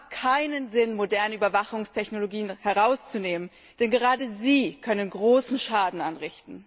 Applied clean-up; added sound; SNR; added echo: none; none; none; none.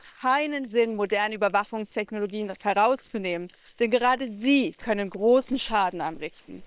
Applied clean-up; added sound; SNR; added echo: neural separator model SepFormer WHAM!.